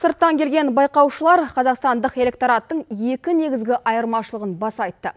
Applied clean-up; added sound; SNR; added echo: none; none; none; none.